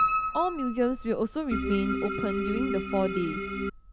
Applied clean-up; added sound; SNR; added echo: none; Piano + Organ; 1 dB; none.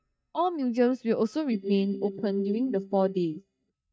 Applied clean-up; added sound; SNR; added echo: neural mask model DeepFilterNet 3.